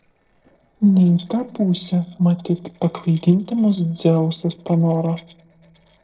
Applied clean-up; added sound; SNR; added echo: neural separator model SepFormer DNS4.